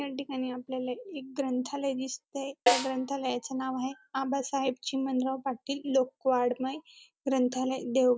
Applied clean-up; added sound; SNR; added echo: none; Snare drum; 0 dB; none.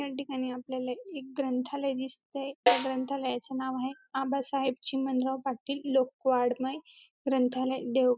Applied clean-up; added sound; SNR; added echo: classical method spectral subtraction.